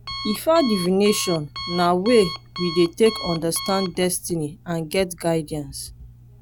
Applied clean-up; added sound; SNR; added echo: none; Alarm; 12 dB; none.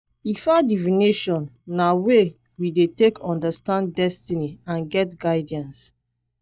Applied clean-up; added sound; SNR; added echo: neural mask model DeepFilterNet 3.